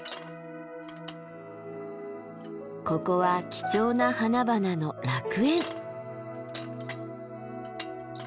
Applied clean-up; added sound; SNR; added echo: none; Wind instrument, woodwind instrument + Bicycle; 16 dB; none.